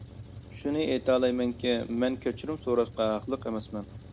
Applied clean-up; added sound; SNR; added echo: none; Truck; 15 dB; none.